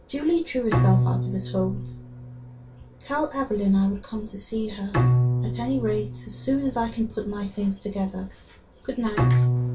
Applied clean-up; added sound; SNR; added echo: none; Bowed string instrument; -1 dB; reverberation time 0.2 s.